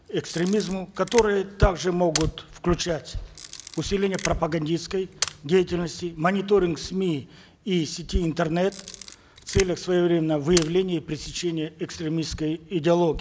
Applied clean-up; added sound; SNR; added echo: none; Camera; 12 dB; none.